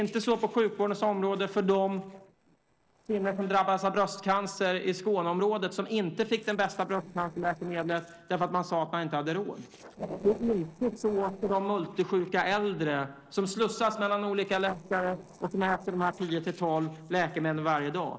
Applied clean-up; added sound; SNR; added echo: neural separator model SepFormer DNS4.